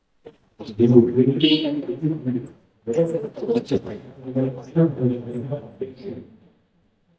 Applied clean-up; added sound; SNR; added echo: neural mask model DeepFilterNet 3.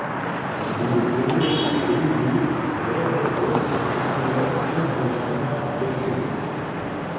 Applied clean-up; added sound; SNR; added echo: none; Traffic noise, roadway noise / Vehicle horn, car horn, honking; 1 dB; reverberation time 2.0 s.